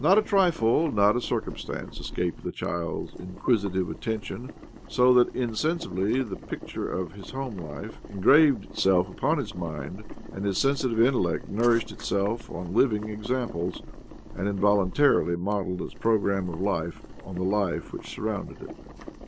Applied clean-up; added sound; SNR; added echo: none; Boiling; 14 dB; none.